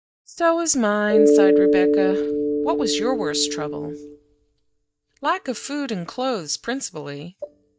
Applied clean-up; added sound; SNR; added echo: neural mask model DeepFilterNet 3.